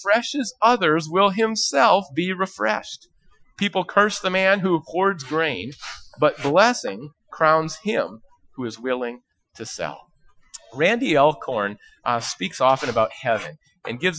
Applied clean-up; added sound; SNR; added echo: classical method Wiener filter.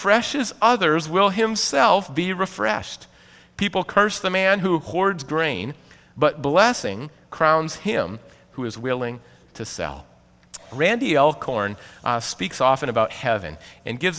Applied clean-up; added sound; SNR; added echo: none; none; none; none.